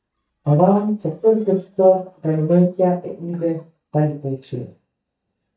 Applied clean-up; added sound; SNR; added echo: neural mask model DeepFilterNet 3.